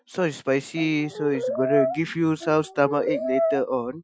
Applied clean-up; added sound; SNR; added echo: classical method Wiener filter.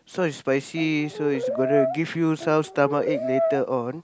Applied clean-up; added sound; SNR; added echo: none; Brass instrument; 3 dB; none.